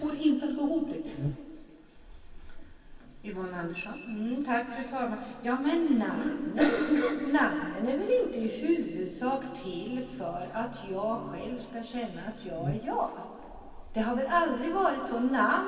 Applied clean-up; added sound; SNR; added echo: none; Buzz; 15 dB; reverberation time 2.5 s.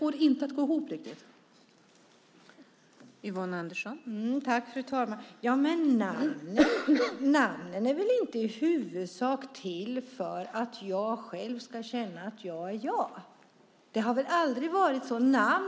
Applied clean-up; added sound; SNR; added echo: none; none; none; none.